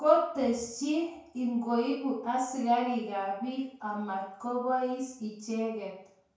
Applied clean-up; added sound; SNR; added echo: none; none; none; reverberation time 0.5 s.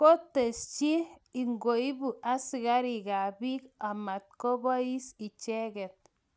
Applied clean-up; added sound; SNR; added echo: none; none; none; none.